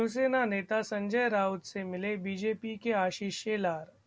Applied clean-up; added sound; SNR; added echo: none; none; none; none.